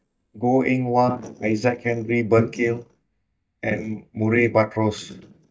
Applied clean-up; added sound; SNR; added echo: neural mask model DeepFilterNet 3.